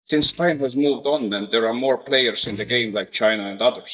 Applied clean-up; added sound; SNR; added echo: neural mask model DeepFilterNet 3.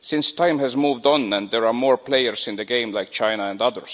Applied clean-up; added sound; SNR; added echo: none; none; none; none.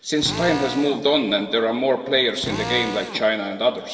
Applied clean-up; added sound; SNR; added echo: none; Drill; 10 dB; reverberation time 2.3 s.